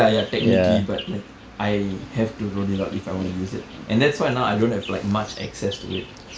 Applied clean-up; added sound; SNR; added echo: none; Bird vocalization, bird call, bird song; 19 dB; none.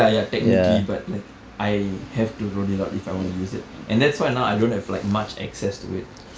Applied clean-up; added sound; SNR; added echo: none; none; none; none.